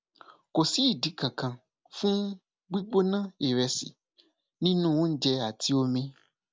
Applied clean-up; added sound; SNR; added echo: none; none; none; none.